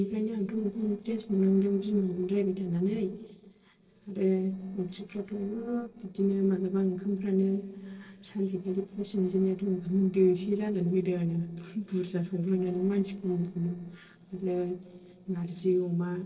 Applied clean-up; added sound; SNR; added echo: neural separator model SepFormer DNS4.